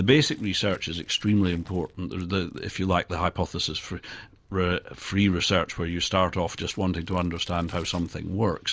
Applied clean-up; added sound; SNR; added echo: neural separator model SepFormer DNS4.